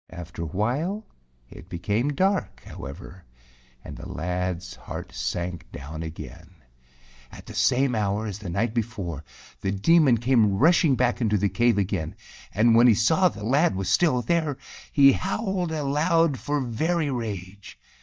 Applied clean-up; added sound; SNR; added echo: neural mask model DeepFilterNet 3.